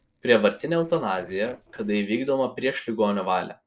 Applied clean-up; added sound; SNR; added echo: neural separator model SepFormer DNS4.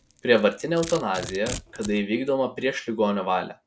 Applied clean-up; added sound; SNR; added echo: none; Domestic sounds, home sounds; 16 dB; none.